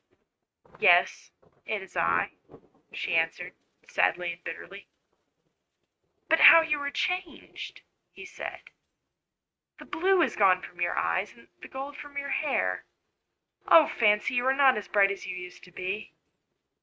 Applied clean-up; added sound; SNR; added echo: neural mask model RNNoise.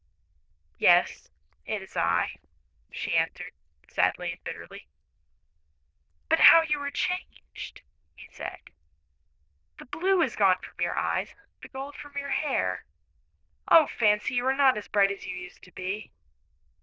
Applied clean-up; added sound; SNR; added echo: neural diffusion model UNIVERSE++.